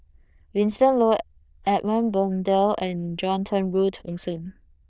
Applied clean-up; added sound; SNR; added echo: neural diffusion model UNIVERSE++.